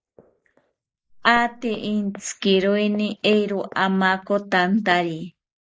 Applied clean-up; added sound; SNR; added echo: neural mask model Resemble Enhance denoiser.